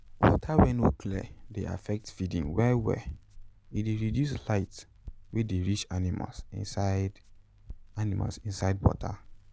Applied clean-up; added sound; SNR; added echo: none; Crackle; 19 dB; none.